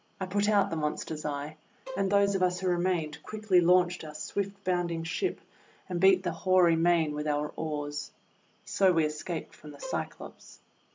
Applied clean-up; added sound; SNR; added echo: none; Bowed string instrument; 16 dB; none.